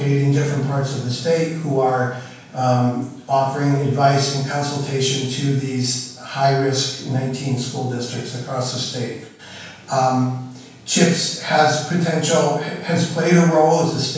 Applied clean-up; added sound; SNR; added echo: none; none; none; reverberation time 0.7 s.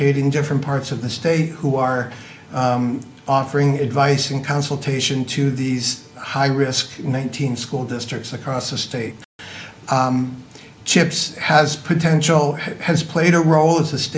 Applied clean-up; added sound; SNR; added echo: none; none; none; none.